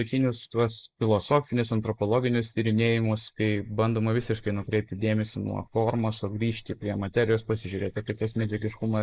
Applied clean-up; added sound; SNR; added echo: neural mask model Resemble Enhance denoiser.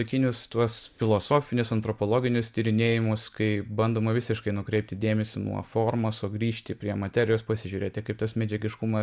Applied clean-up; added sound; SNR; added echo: none; none; none; none.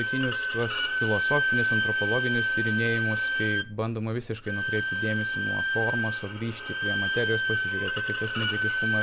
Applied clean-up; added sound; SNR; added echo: none; Bowed string instrument; -3 dB; none.